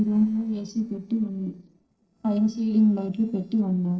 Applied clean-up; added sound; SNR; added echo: neural separator model SepFormer DNS4.